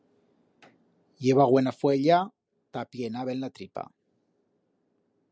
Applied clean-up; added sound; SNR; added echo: none; none; none; none.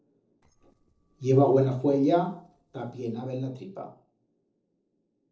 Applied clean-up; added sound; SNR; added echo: neural separator model SepFormer DNS4.